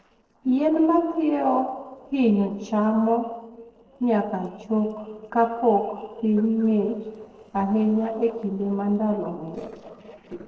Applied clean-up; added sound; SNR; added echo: neural separator model SepFormer DNS4.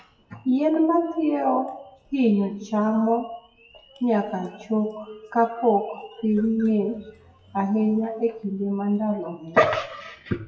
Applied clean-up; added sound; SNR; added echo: classical method WPE with log-MMSE.